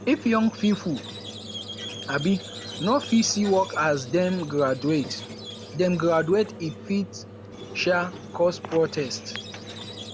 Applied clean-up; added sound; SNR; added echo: none; Squeak; 13 dB; none.